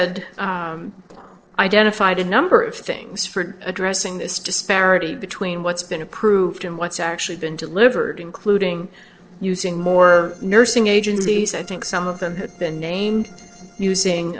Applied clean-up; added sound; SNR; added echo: neural separator model SepFormer DNS4.